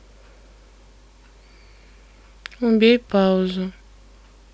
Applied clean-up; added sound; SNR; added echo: none; none; none; none.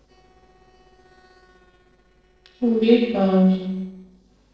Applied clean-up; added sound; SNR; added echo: neural separator model SepFormer DNS4.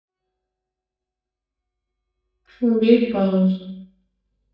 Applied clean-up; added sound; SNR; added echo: neural mask model DeepFilterNet 3.